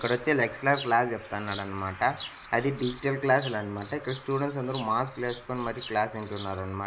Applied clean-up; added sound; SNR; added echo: none; Bird vocalization, bird call, bird song; 14 dB; none.